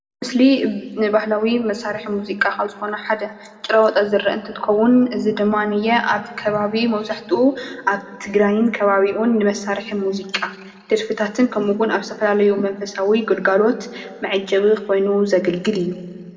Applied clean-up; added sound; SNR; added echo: none; none; none; reverberation time 1.3 s.